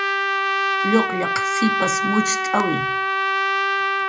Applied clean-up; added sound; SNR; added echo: none; Trumpet; -4 dB; reverberation time 0.2 s.